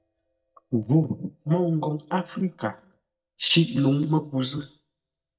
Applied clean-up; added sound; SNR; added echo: neural mask model DeepFilterNet 3.